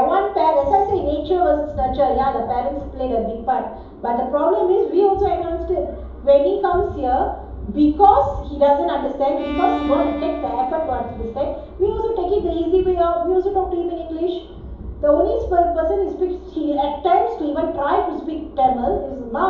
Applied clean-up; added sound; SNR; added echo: none; Bowed string instrument; 11 dB; reverberation time 2.7 s.